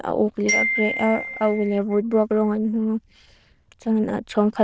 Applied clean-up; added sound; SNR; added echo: neural diffusion model UNIVERSE++.